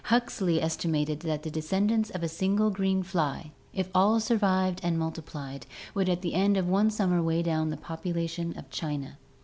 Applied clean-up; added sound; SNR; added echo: none; none; none; none.